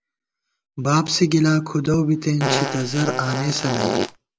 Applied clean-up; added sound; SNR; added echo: none; Fart; 3 dB; none.